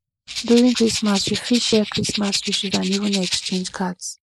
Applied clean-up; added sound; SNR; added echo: neural mask model Resemble Enhance denoiser.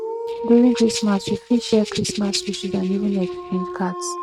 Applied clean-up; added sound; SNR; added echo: neural mask model RNNoise.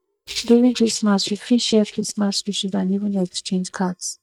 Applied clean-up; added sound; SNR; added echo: neural mask model DeepFilterNet 3.